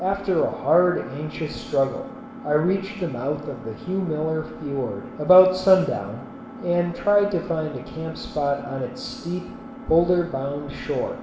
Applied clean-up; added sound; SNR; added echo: none; Engine; 15 dB; reverberation time 0.9 s.